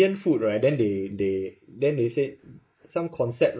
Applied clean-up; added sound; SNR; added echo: neural mask model Resemble Enhance denoiser.